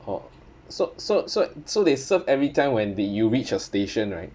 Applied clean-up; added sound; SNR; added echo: none; none; none; none.